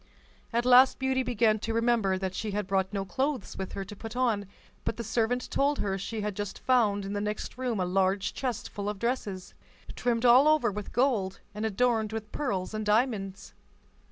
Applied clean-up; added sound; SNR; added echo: none; none; none; none.